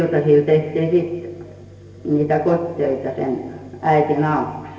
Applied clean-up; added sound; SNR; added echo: none; none; none; reverberation time 1.4 s.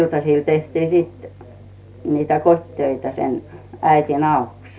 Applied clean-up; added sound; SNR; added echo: none; none; none; none.